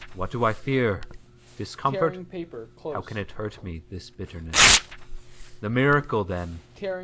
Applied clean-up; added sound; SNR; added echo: none; Tearing; 0 dB; none.